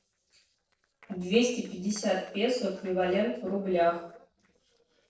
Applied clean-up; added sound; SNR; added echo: neural separator model SepFormer DNS4.